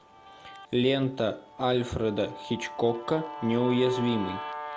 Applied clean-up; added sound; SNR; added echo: none; Guitar; 12 dB; none.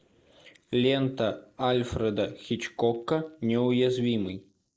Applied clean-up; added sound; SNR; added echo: neural mask model Resemble Enhance denoiser.